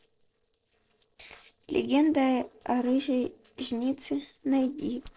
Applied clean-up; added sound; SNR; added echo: neural separator model SepFormer DNS4.